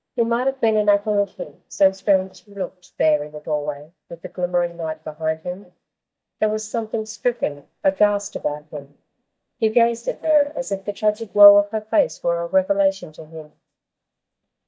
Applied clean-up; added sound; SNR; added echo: neural mask model DeepFilterNet 3.